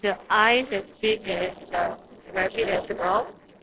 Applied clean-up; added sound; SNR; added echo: neural separator model SepFormer DNS4.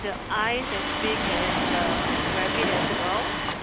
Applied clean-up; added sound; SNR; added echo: none; Waves, surf + Tools; -4 dB; none.